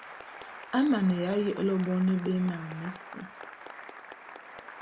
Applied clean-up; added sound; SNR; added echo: none; Applause; 14 dB; none.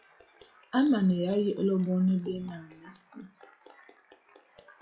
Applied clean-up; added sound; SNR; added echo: classical method log-MMSE.